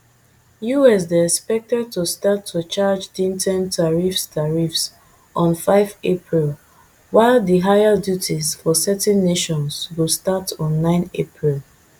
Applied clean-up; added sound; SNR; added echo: none; none; none; none.